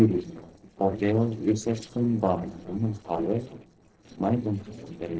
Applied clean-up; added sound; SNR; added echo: neural separator model SepFormer DNS4.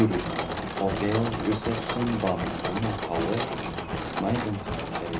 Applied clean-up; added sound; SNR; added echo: none; Mechanisms; 2 dB; reverberation time 0.3 s.